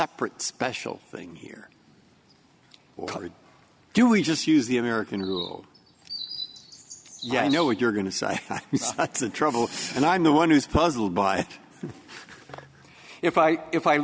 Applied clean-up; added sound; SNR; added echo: none; Chirp, tweet; 13 dB; none.